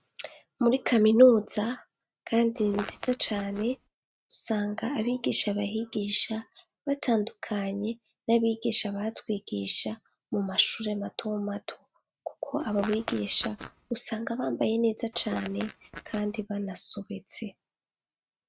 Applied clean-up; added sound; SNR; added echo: neural mask model RNNoise.